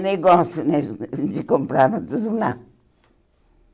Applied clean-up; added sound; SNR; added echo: none; none; none; none.